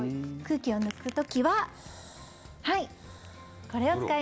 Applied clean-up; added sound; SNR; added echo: none; Breathing; 18 dB; none.